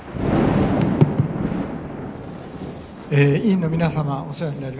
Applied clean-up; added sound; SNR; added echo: none; Thunder; 2 dB; none.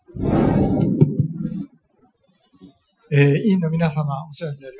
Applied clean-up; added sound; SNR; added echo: classical method Wiener filter.